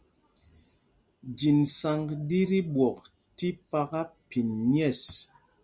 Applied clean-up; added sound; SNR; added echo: none; none; none; none.